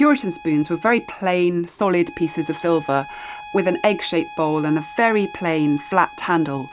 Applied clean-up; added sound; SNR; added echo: none; Bowed string instrument; 18 dB; none.